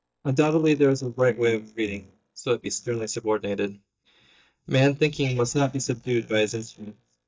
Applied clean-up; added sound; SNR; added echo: neural mask model DeepFilterNet 3.